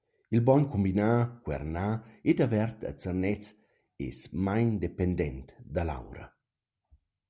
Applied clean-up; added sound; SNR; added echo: none; none; none; none.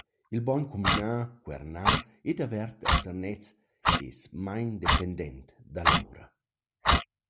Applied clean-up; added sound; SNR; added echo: none; Clock; -4 dB; none.